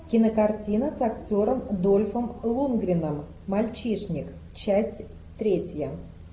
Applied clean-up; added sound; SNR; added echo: none; none; none; none.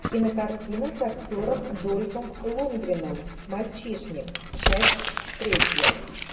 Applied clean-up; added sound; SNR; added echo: none; Tearing; -2 dB; reverberation time 0.9 s.